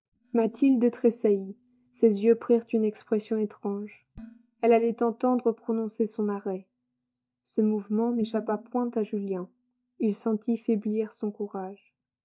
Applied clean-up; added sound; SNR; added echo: neural mask model DeepFilterNet 3.